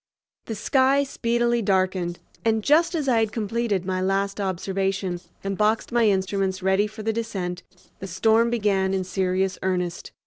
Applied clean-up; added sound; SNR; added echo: neural separator model SepFormer DNS4.